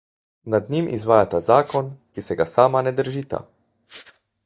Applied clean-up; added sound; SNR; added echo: neural mask model DeepFilterNet 3.